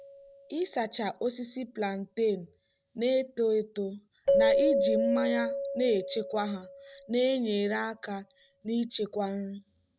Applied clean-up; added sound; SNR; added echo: none; Keyboard (musical); 2 dB; none.